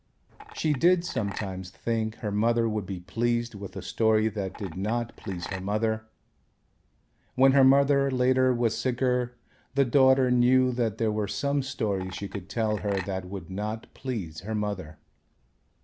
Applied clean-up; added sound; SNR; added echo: none; Chink, clink; 16 dB; none.